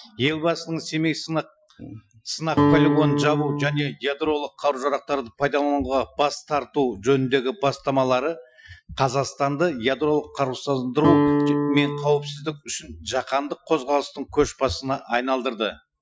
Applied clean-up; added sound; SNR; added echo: classical method Wiener filter.